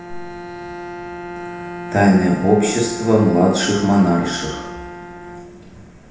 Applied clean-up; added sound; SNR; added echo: none; Bowed string instrument; 12 dB; reverberation time 0.9 s.